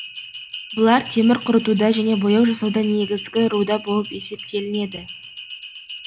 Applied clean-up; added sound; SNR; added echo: none; Bell; 11 dB; none.